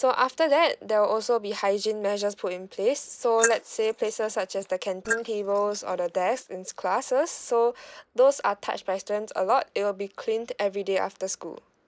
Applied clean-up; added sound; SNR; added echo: neural mask model Resemble Enhance denoiser.